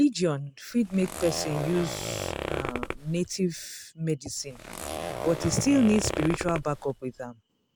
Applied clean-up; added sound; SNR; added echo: none; Zipper (clothing); 7 dB; none.